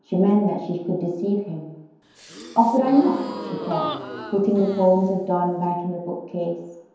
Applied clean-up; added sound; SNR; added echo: none; Gasp; 11 dB; reverberation time 0.9 s.